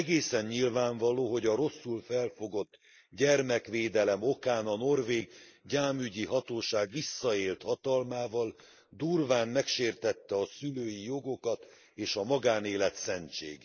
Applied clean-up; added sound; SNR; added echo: neural mask model Resemble Enhance denoiser.